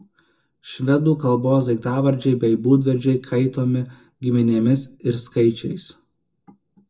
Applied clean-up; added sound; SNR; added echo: none; none; none; reverberation time 0.2 s.